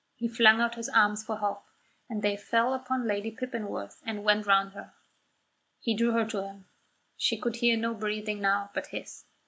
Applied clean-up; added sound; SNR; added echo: none; none; none; none.